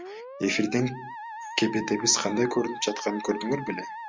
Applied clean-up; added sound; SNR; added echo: none; Musical instrument; 11 dB; none.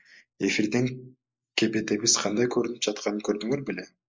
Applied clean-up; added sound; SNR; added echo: neural mask model Resemble Enhance denoiser.